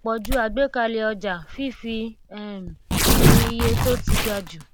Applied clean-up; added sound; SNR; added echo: none; Tearing; -4 dB; none.